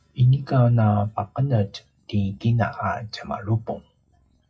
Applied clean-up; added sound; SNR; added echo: classical method WPE with log-MMSE.